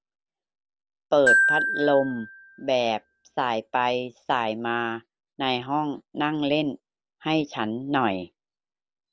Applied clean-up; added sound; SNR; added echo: none; Glockenspiel; 0 dB; none.